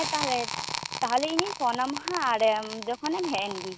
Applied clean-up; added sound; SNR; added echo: none; Crackle; 6 dB; none.